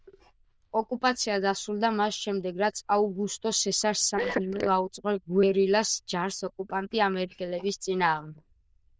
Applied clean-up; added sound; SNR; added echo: neural diffusion model UNIVERSE++.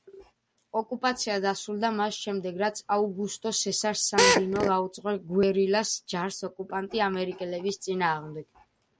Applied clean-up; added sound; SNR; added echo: none; Drill; -5 dB; none.